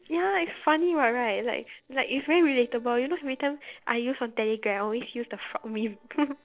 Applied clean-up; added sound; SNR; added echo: neural separator model SepFormer DNS4.